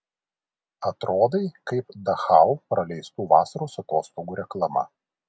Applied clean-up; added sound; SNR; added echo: none; none; none; none.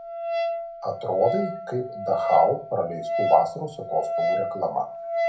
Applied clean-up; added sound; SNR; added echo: none; Wind instrument, woodwind instrument; 2 dB; reverberation time 0.3 s.